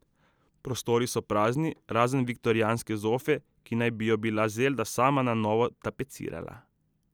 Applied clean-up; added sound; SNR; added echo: none; none; none; none.